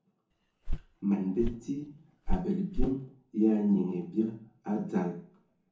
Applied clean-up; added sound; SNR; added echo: none; Walk, footsteps; 2 dB; reverberation time 0.6 s.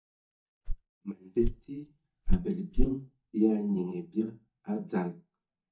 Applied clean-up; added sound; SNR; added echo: neural mask model DeepFilterNet 3.